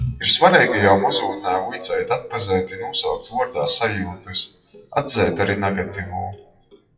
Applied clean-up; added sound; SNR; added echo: classical method WPE with log-MMSE.